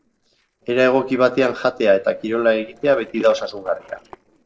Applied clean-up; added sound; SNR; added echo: neural separator model SepFormer DNS4.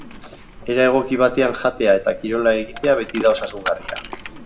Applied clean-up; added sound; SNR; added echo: none; Coin (dropping); 15 dB; reverberation time 1.3 s.